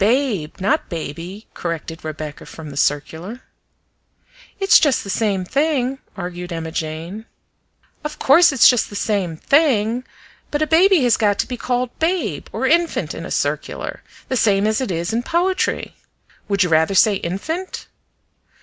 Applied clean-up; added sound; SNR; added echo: none; none; none; none.